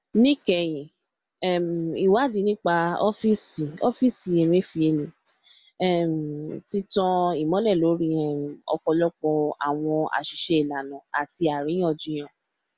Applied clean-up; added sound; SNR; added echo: none; none; none; none.